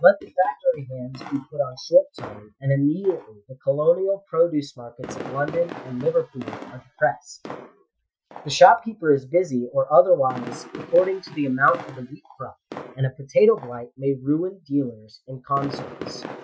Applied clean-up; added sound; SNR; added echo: classical method Wiener filter.